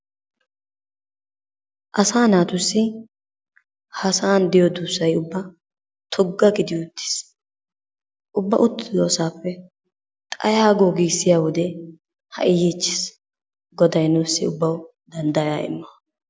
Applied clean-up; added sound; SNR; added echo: none; none; none; none.